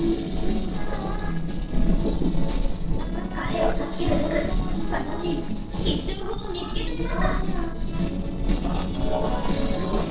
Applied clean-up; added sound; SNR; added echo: neural separator model SepFormer DNS4.